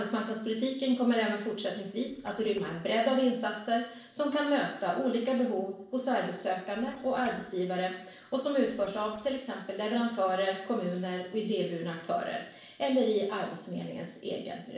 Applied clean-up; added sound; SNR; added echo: neural separator model SepFormer DNS4.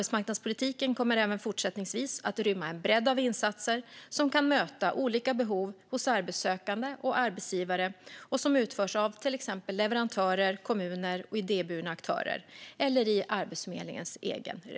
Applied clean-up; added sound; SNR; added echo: none; none; none; none.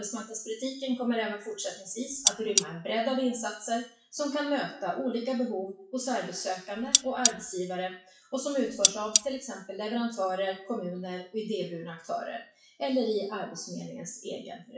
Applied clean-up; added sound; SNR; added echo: classical method WPE with log-MMSE.